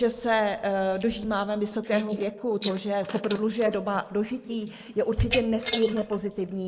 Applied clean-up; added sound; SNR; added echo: neural mask model Resemble Enhance denoiser.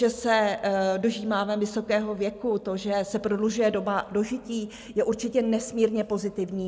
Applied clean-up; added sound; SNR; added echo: none; none; none; none.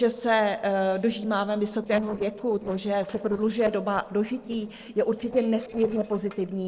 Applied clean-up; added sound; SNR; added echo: neural separator model SepFormer DNS4.